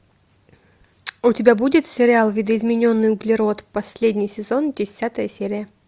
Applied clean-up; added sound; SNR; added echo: none; none; none; none.